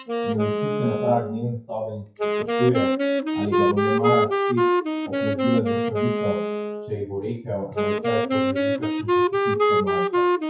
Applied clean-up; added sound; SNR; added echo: classical method WPE with log-MMSE.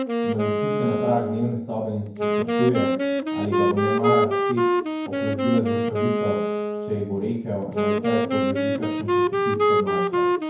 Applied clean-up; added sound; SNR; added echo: none; Wind instrument, woodwind instrument; -4 dB; reverberation time 0.9 s.